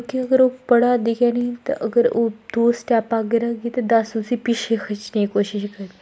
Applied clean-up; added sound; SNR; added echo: none; none; none; none.